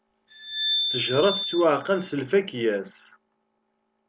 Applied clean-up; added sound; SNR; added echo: none; Glass; 3 dB; none.